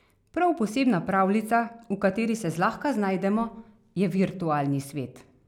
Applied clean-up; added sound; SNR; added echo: none; none; none; none.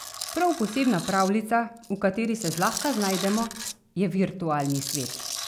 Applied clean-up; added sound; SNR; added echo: none; Tools; 10 dB; none.